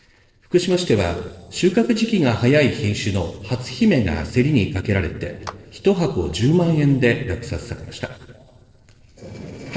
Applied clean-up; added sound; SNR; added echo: neural separator model SepFormer DNS4.